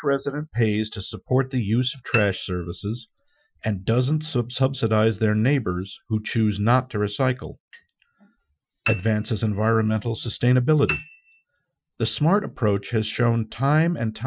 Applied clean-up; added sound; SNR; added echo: classical method Wiener filter.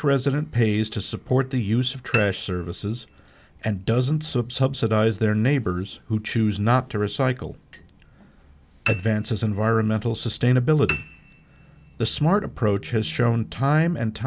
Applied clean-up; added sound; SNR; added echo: none; Piano; 12 dB; none.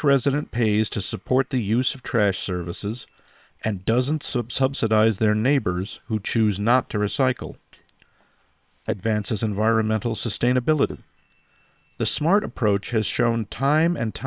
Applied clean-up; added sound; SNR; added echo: neural separator model SepFormer WHAM!.